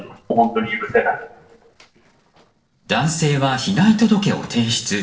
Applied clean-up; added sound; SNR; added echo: neural separator model SepFormer DNS4.